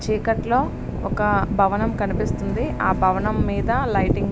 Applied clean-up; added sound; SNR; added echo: none; Bowed string instrument; 14 dB; none.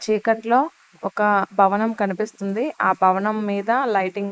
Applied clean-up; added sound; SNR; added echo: neural mask model Resemble Enhance denoiser.